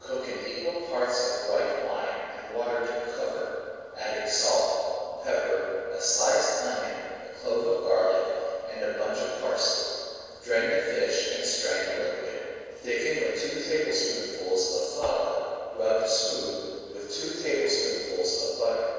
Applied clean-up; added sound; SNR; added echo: neural separator model SepFormer DNS4.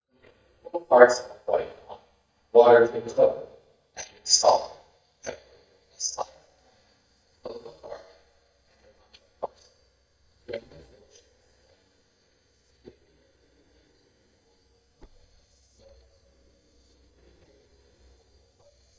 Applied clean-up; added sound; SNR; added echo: neural mask model DeepFilterNet 3.